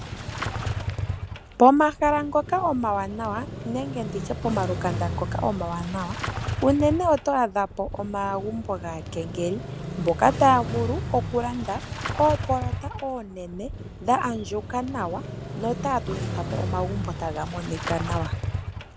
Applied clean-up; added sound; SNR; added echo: none; Engine starting / Motorcycle; 6 dB; none.